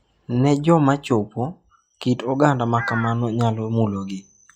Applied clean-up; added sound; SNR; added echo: classical method log-MMSE.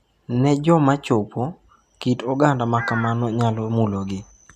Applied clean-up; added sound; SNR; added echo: none; Crow; 14 dB; none.